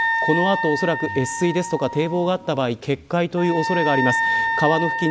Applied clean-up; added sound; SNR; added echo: none; Wind instrument, woodwind instrument; 3 dB; none.